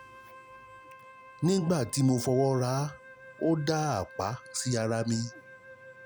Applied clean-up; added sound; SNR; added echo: none; Wind instrument, woodwind instrument; 20 dB; none.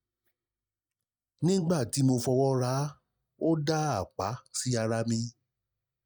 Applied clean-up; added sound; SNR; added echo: neural mask model DeepFilterNet 3.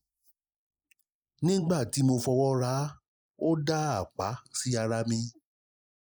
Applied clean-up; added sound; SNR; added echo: neural mask model Resemble Enhance denoiser.